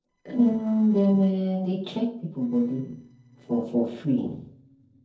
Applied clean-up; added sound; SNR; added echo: neural separator model SepFormer DNS4.